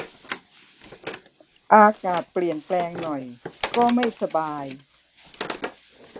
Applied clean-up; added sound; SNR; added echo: none; Wood; 13 dB; none.